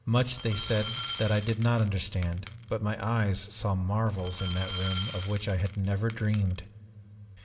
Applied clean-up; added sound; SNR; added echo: none; Glass; -5 dB; reverberation time 1.1 s.